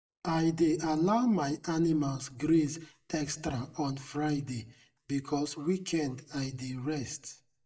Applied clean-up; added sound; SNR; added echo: neural mask model DeepFilterNet 3.